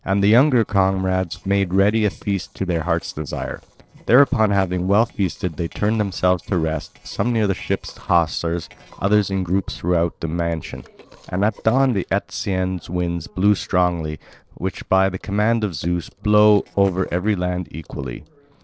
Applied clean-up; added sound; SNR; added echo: neural separator model SepFormer DNS4.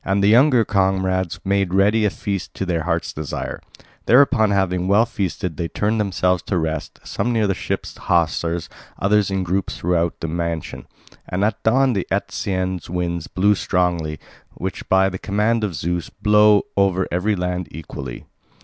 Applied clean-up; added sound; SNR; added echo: none; none; none; none.